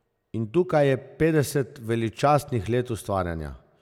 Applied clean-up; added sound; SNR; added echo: none; none; none; none.